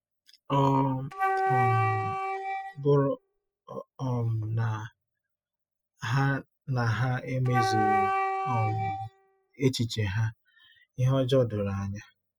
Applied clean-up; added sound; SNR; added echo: classical method spectral subtraction.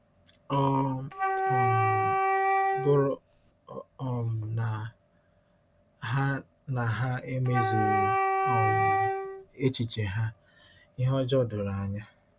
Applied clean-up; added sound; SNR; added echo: none; Wind instrument, woodwind instrument; -3 dB; none.